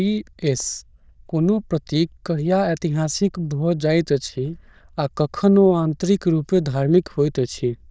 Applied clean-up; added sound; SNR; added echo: neural diffusion model UNIVERSE++.